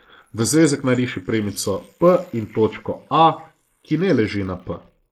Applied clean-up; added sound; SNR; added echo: neural mask model Resemble Enhance denoiser.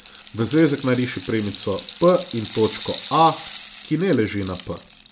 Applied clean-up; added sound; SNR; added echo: none; Rattle (instrument); 3 dB; none.